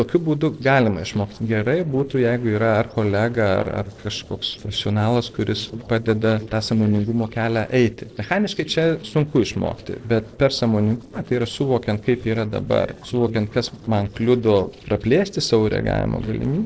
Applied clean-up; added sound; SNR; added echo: neural separator model SepFormer DNS4.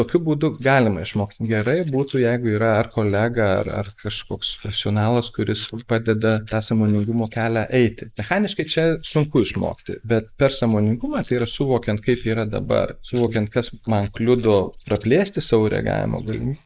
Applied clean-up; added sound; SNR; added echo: neural mask model Resemble Enhance denoiser.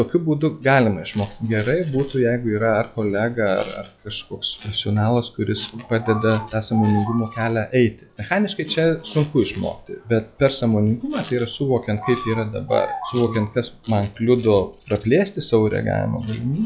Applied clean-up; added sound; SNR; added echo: classical method log-MMSE.